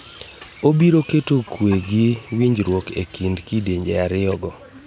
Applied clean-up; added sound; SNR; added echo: none; none; none; none.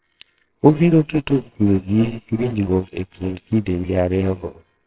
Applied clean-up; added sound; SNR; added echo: neural separator model SepFormer WHAMR!.